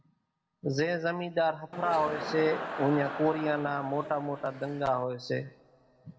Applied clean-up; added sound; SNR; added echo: none; Crowd; 8 dB; reverberation time 1.2 s.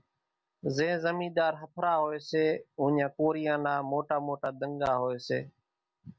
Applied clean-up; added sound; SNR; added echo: none; none; none; none.